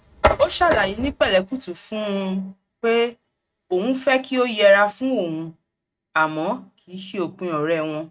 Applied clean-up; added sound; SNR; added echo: neural mask model RNNoise.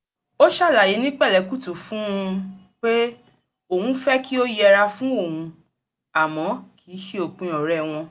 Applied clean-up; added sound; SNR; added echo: none; none; none; none.